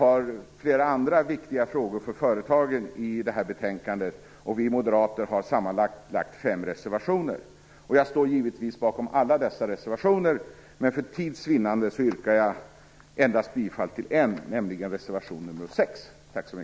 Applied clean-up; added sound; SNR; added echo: none; none; none; none.